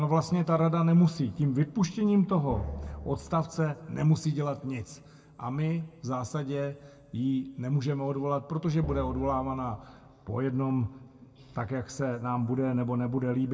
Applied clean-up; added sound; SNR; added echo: none; Drum; 11 dB; reverberation time 1.4 s.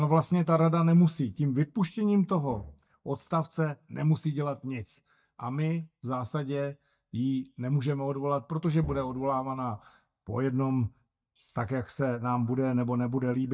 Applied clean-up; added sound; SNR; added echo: neural mask model DeepFilterNet 3.